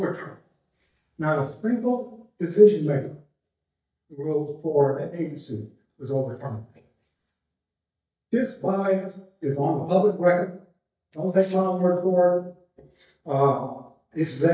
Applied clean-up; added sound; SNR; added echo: neural mask model DeepFilterNet 3.